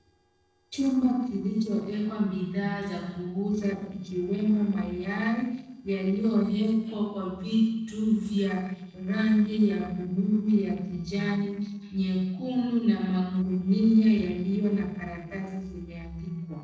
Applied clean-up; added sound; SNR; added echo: neural separator model SepFormer DNS4.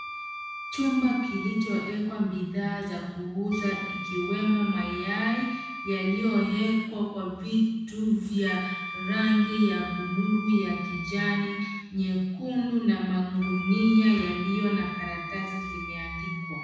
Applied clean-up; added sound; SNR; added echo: none; Wind instrument, woodwind instrument; 11 dB; reverberation time 1.1 s.